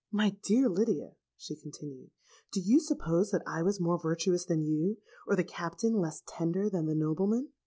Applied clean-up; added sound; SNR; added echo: none; none; none; none.